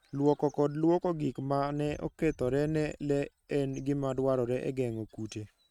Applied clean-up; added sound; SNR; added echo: neural mask model RNNoise.